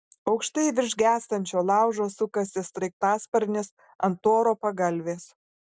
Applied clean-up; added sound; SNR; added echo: none; none; none; none.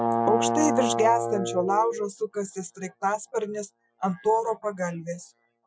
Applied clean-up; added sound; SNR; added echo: classical method Wiener filter.